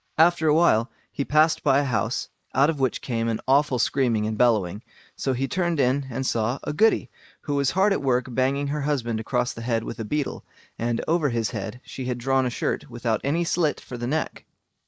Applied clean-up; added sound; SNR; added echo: neural mask model Resemble Enhance denoiser.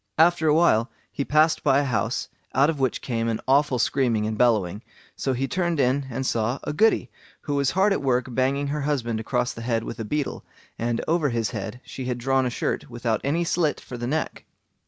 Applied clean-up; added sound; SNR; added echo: none; none; none; none.